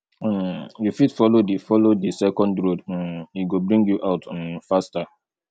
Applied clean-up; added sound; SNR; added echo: none; none; none; none.